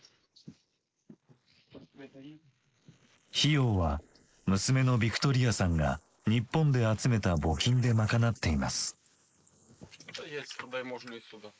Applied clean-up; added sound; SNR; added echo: neural mask model Resemble Enhance denoiser.